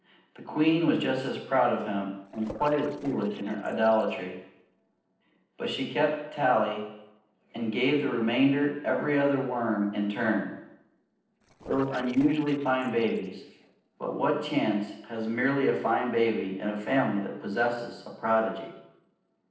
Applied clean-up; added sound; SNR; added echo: neural separator model SepFormer DNS4.